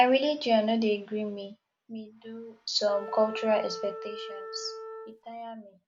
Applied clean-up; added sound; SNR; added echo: none; Wind instrument, woodwind instrument; 12 dB; none.